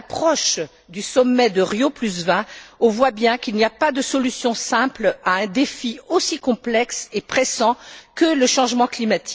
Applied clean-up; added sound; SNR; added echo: none; none; none; none.